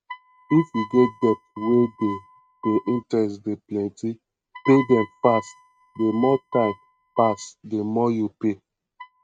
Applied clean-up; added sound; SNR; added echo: neural mask model RNNoise.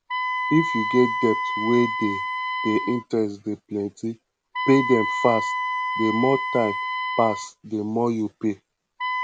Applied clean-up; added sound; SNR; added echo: none; Wind instrument, woodwind instrument; 4 dB; none.